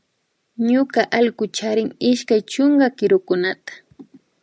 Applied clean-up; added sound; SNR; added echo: none; none; none; none.